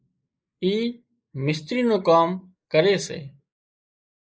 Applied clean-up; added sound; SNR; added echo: neural mask model Resemble Enhance denoiser.